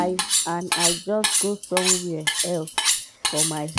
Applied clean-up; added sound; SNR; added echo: none; Cutlery, silverware; -5 dB; none.